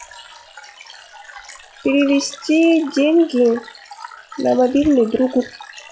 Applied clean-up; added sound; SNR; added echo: classical method log-MMSE.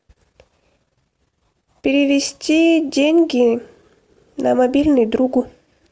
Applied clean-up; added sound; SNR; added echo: none; none; none; none.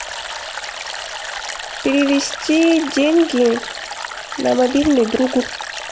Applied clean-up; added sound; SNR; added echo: none; Stream; 10 dB; none.